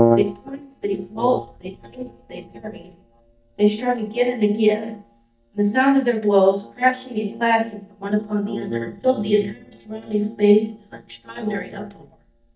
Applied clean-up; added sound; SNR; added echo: neural mask model DeepFilterNet 3.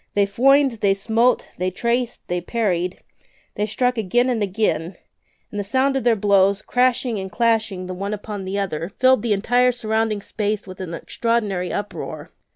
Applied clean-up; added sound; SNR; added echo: none; none; none; none.